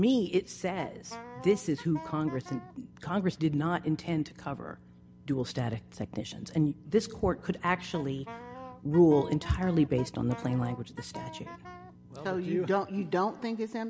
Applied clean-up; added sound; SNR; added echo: none; Wind instrument, woodwind instrument; 15 dB; none.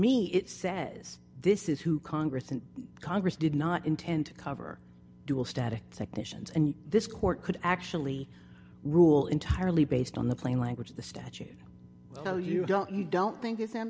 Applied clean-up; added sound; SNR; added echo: none; none; none; none.